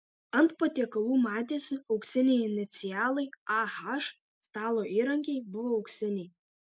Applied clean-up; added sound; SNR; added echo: none; none; none; none.